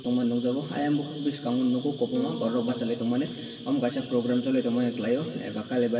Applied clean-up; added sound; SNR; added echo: none; Bass guitar; 17 dB; reverberation time 2.1 s.